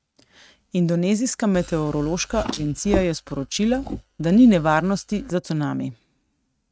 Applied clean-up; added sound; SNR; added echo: neural mask model RNNoise.